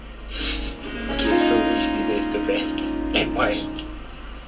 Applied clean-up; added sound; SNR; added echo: none; Harp; -3 dB; reverberation time 0.2 s.